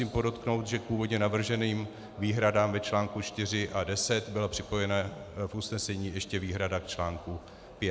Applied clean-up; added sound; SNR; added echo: none; none; none; none.